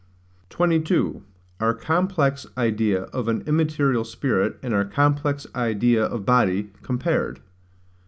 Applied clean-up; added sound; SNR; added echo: none; none; none; none.